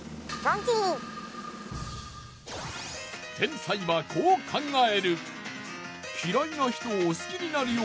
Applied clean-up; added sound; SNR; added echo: none; none; none; none.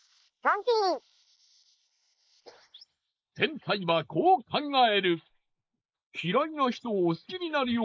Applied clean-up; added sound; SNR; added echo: neural mask model Resemble Enhance denoiser.